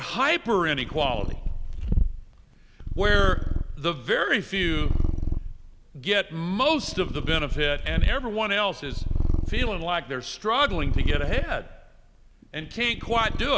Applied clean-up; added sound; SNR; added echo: none; Purr; 0 dB; none.